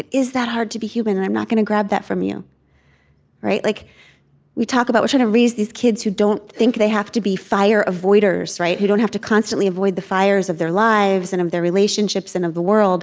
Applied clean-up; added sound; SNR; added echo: none; none; none; none.